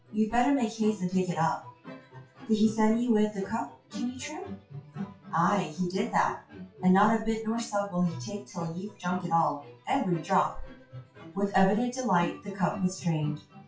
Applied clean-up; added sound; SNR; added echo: classical method WPE with log-MMSE.